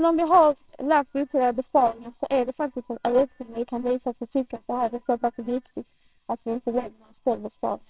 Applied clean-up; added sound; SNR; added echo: neural separator model SepFormer WHAMR!.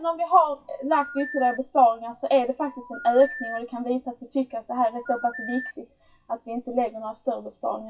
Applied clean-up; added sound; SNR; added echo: classical method WPE with log-MMSE.